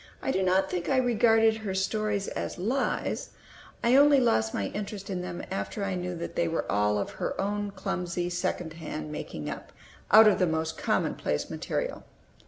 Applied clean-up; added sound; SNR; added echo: none; none; none; none.